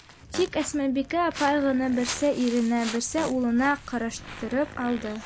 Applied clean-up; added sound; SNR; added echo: none; Walk, footsteps + Fart; 14 dB; none.